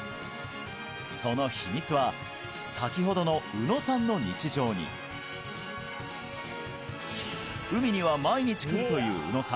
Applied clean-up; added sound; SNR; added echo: none; none; none; none.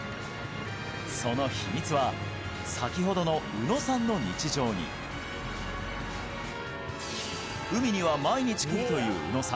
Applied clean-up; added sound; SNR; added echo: none; Church bell / Traffic noise, roadway noise; 8 dB; none.